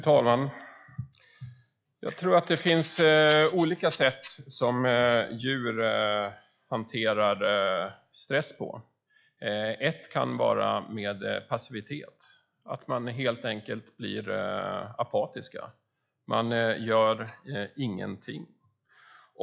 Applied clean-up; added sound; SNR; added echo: classical method log-MMSE.